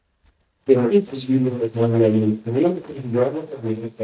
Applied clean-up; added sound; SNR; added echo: neural mask model DeepFilterNet 3.